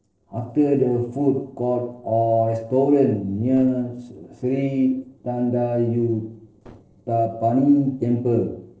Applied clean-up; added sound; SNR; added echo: neural separator model SepFormer DNS4.